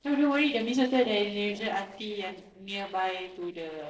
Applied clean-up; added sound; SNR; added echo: neural separator model SepFormer DNS4.